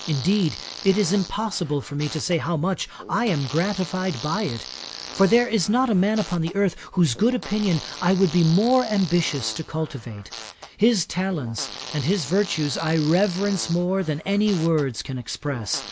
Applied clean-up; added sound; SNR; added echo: none; Fart; 15 dB; none.